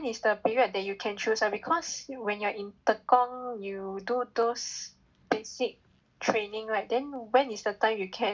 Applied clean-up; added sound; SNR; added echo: none; none; none; none.